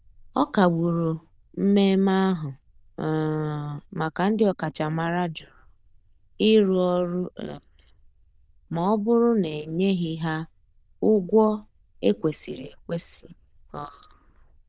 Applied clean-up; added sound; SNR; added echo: neural diffusion model UNIVERSE++.